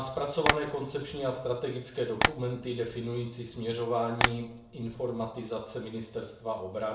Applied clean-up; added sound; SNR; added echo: none; Tap; -1 dB; reverberation time 0.5 s.